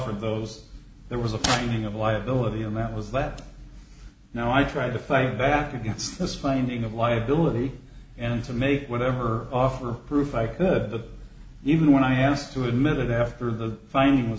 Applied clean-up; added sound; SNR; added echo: none; none; none; none.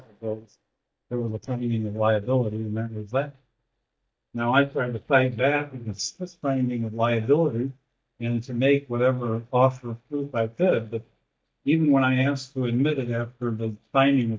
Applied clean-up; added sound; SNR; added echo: neural mask model DeepFilterNet 3.